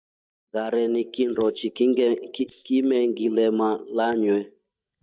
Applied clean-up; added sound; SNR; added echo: neural mask model DeepFilterNet 3.